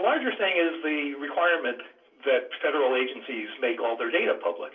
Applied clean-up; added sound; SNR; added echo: none; none; none; reverberation time 0.2 s.